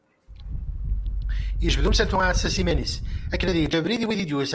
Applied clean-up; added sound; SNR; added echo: none; Thunder / Wind; -1 dB; none.